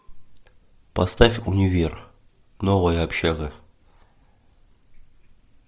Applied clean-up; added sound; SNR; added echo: none; none; none; none.